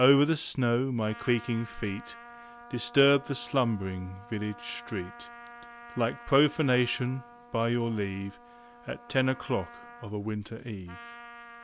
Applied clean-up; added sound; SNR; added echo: none; Trumpet; 19 dB; none.